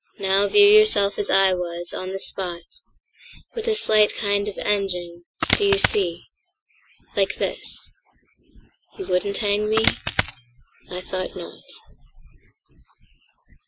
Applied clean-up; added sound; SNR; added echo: classical method Wiener filter.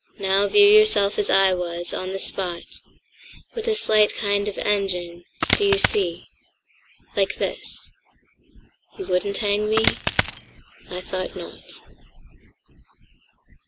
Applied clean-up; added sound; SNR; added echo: none; Coin (dropping); 0 dB; none.